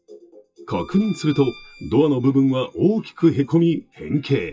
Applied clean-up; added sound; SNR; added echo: classical method WPE with log-MMSE.